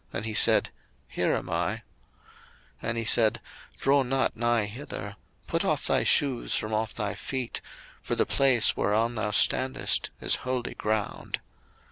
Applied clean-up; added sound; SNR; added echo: none; none; none; none.